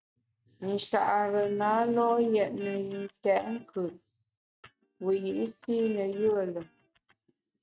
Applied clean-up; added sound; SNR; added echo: neural mask model RNNoise.